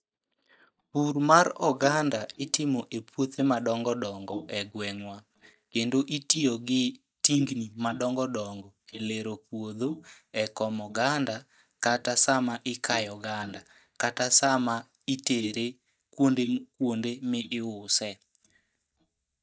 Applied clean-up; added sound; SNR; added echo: neural mask model DeepFilterNet 3.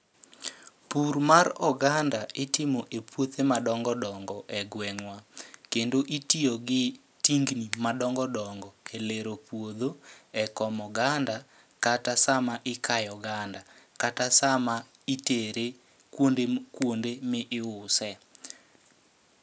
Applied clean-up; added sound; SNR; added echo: none; none; none; none.